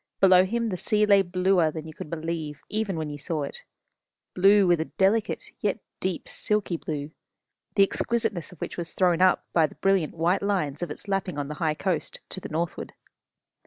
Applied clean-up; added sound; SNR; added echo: none; none; none; none.